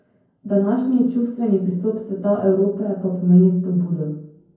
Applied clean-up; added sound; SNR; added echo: none; none; none; reverberation time 0.9 s.